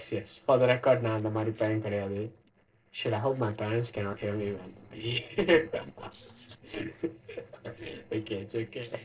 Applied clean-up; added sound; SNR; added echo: neural separator model SepFormer DNS4.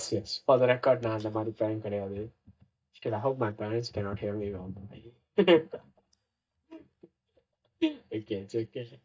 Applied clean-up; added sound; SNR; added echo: neural mask model DeepFilterNet 3.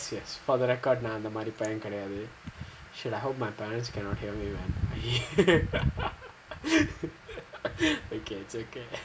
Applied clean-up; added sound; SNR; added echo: none; none; none; none.